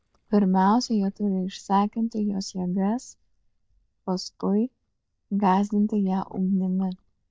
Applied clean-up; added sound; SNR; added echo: neural mask model DeepFilterNet 3.